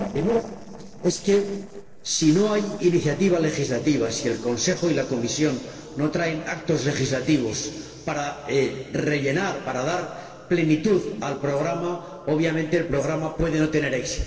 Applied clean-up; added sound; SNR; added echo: neural separator model SepFormer DNS4.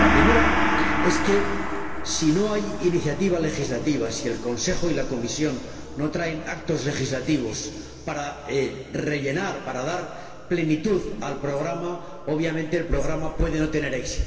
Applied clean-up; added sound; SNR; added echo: none; Gong; 3 dB; reverberation time 2.4 s.